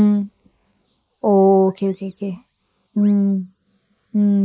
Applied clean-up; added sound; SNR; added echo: neural mask model Resemble Enhance denoiser.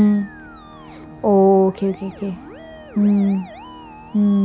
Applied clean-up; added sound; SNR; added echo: none; Organ + Musical instrument; 20 dB; none.